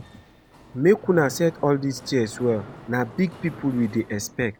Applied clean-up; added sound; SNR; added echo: none; Mechanisms; 19 dB; none.